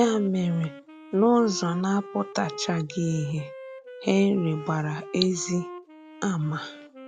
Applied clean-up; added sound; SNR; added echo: none; Wind instrument, woodwind instrument; 15 dB; none.